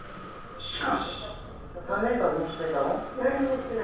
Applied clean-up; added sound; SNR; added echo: none; Breathing; 12 dB; reverberation time 0.7 s.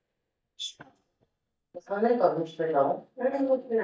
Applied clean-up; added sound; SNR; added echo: neural mask model DeepFilterNet 3.